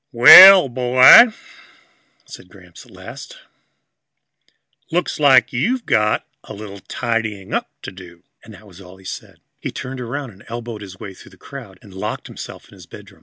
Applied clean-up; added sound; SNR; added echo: none; none; none; none.